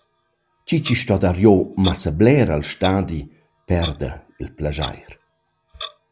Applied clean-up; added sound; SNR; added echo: none; Clock; 18 dB; none.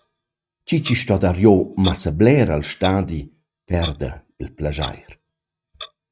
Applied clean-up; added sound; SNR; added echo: neural mask model RNNoise.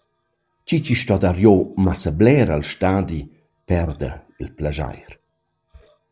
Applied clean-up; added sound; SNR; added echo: neural separator model SepFormer DNS4.